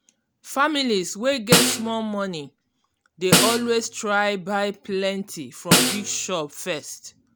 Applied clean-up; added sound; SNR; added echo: none; Snare drum; -2 dB; none.